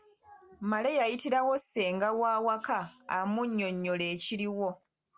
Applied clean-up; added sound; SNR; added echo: none; none; none; none.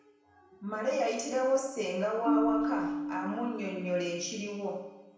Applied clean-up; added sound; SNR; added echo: none; Marimba, xylophone; 3 dB; reverberation time 0.9 s.